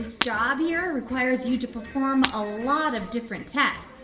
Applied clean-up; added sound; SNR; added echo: none; Shatter; 11 dB; reverberation time 0.6 s.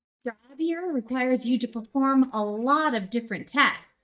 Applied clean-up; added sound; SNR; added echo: neural mask model DeepFilterNet 3.